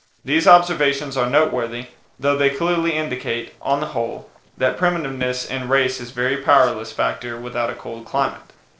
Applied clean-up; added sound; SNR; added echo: neural separator model SepFormer DNS4.